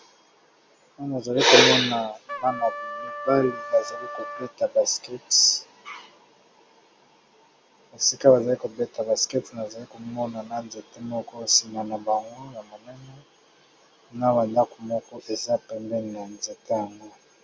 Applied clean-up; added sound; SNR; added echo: none; Trumpet; 10 dB; none.